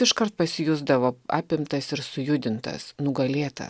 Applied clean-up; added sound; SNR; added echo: none; none; none; none.